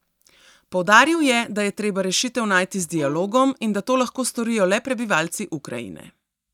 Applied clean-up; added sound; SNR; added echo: neural mask model DeepFilterNet 3.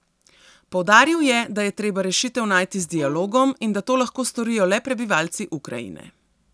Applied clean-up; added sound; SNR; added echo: none; Bowed string instrument; 19 dB; none.